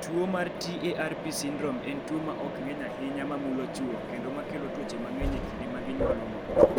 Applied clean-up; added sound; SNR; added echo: none; Mechanisms; -2 dB; none.